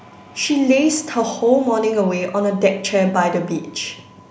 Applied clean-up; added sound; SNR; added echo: none; none; none; none.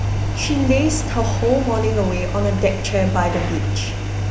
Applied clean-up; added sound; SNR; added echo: none; Engine; 0 dB; none.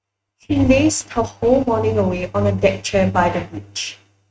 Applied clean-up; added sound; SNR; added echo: neural mask model RNNoise.